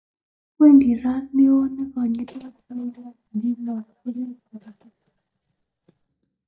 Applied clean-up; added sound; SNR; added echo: neural mask model DeepFilterNet 3.